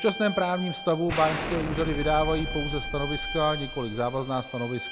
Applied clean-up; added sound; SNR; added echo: none; Explosion + Bowed string instrument; 6 dB; none.